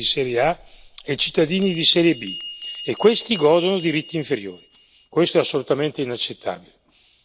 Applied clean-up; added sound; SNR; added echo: none; Bell; 10 dB; none.